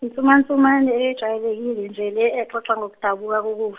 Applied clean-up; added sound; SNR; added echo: none; none; none; none.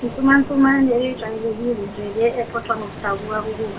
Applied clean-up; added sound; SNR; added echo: none; Ocean; 13 dB; reverberation time 0.1 s.